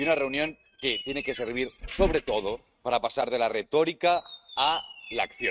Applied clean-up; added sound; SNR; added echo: neural mask model RNNoise.